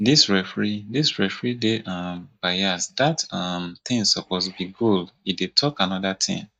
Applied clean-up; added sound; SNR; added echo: neural mask model DeepFilterNet 3.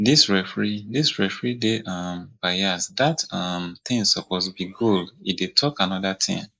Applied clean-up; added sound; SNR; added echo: neural mask model Resemble Enhance denoiser.